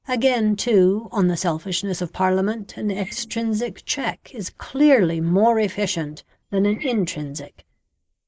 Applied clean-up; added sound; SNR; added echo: neural mask model Resemble Enhance denoiser.